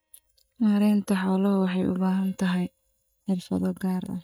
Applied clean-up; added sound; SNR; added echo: neural mask model DeepFilterNet 3.